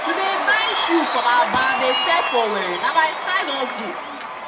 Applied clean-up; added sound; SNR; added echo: none; Cheering; 2 dB; reverberation time 1.8 s.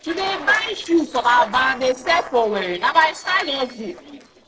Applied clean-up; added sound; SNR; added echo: neural separator model SepFormer DNS4.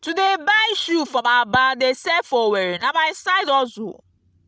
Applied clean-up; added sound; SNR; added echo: none; none; none; none.